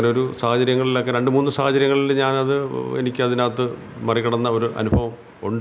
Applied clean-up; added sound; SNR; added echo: none; none; none; none.